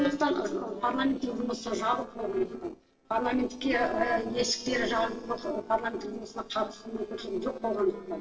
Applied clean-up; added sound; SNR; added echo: neural separator model SepFormer DNS4.